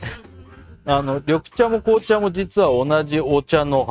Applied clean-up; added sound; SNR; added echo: neural mask model RNNoise.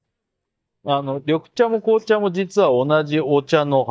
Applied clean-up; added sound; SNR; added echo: neural mask model DeepFilterNet 3.